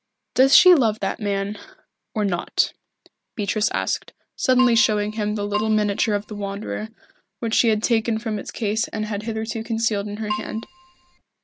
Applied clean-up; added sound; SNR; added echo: none; Keyboard (musical); 10 dB; none.